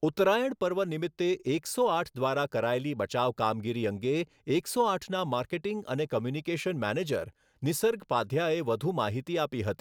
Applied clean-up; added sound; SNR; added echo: none; none; none; none.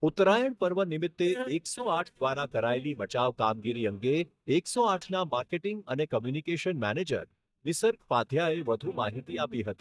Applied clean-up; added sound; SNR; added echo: neural mask model DeepFilterNet 3.